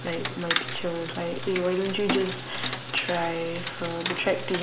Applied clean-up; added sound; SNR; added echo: none; Rain; 6 dB; reverberation time 3.0 s.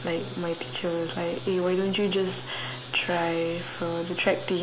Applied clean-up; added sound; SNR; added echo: none; none; none; none.